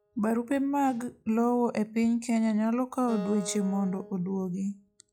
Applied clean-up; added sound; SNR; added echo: classical method log-MMSE.